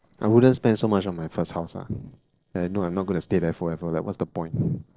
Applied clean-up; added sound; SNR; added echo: neural separator model SepFormer DNS4.